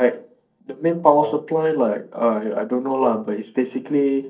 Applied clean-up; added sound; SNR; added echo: neural mask model DeepFilterNet 3.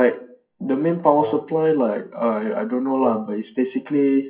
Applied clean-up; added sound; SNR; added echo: classical method WPE with log-MMSE.